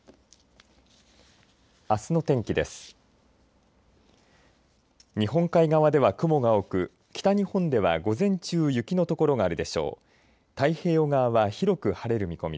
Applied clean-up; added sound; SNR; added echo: none; none; none; none.